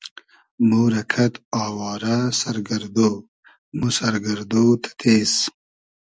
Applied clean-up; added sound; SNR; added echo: none; none; none; none.